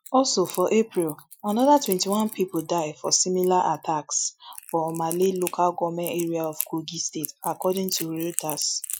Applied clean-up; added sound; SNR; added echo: classical method Wiener filter.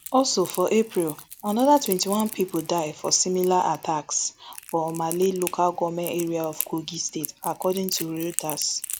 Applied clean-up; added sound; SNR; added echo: none; Crackle; 13 dB; none.